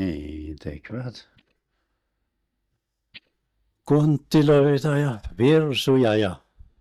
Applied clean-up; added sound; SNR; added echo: neural mask model DeepFilterNet 3.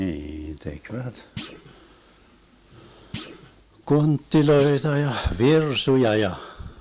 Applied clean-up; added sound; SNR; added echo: none; Thump, thud; 14 dB; none.